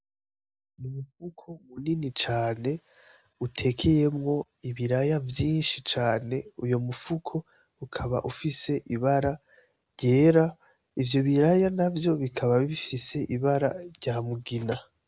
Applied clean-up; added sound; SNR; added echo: none; none; none; none.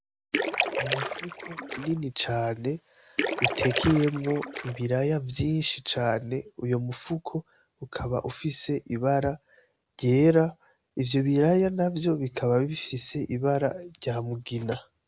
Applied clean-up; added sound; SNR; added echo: none; Splash, splatter; 4 dB; none.